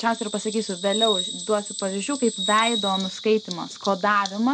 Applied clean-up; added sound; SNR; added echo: none; Bird vocalization, bird call, bird song; 7 dB; none.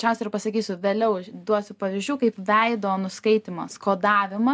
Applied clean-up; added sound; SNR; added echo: none; none; none; none.